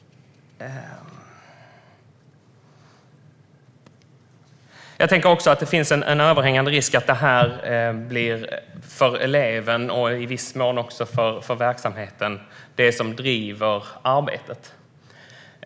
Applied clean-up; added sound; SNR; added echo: none; none; none; none.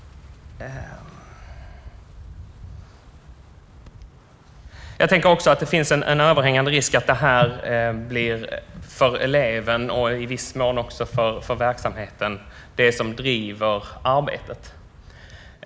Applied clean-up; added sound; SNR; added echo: none; Wind; 20 dB; none.